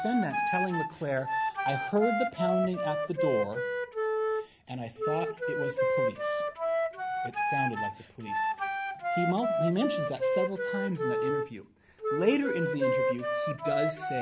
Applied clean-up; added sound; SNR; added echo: none; Wind instrument, woodwind instrument; -3 dB; none.